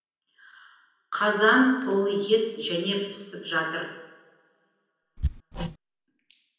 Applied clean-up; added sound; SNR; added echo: none; Hammer; 7 dB; reverberation time 0.9 s.